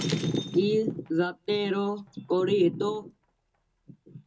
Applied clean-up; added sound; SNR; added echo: none; Shatter; 19 dB; reverberation time 0.2 s.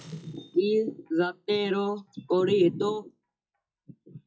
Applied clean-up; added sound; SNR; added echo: classical method WPE with log-MMSE.